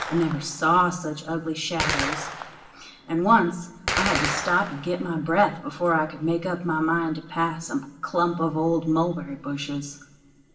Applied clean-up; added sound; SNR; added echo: none; Gunshot, gunfire; 9 dB; reverberation time 0.9 s.